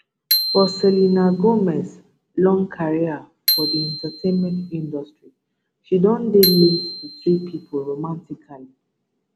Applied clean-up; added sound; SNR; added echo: none; Bicycle bell; 7 dB; none.